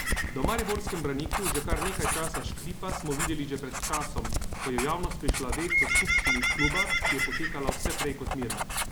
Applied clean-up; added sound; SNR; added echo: none; Writing + Bird; -5 dB; none.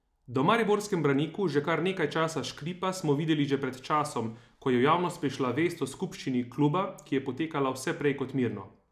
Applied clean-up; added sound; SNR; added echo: none; none; none; none.